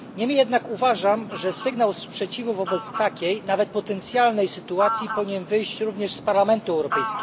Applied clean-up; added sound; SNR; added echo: none; Fowl; 10 dB; none.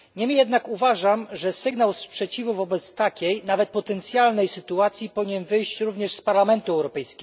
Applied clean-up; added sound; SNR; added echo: none; none; none; none.